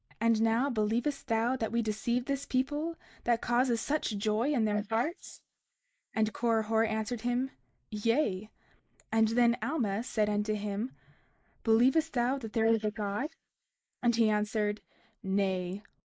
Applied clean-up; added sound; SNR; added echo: neural mask model Resemble Enhance denoiser.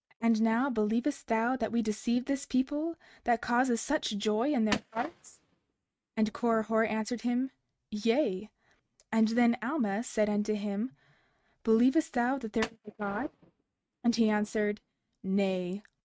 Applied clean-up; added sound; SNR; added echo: neural mask model RNNoise.